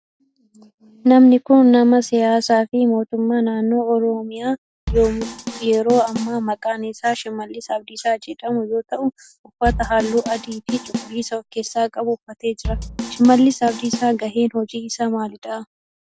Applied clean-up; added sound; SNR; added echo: none; Drum kit; 10 dB; none.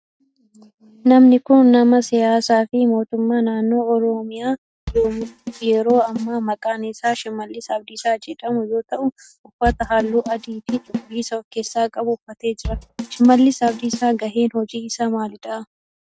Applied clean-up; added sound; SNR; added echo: neural mask model RNNoise.